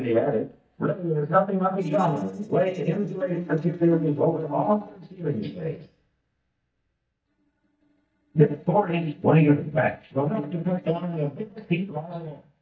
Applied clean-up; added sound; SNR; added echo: neural mask model DeepFilterNet 3.